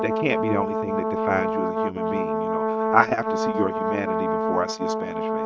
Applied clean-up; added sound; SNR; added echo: neural mask model RNNoise.